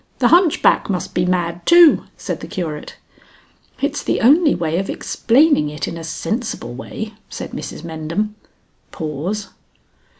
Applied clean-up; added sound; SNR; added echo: none; none; none; none.